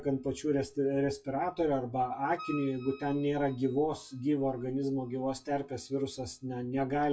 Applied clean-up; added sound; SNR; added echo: classical method WPE with log-MMSE.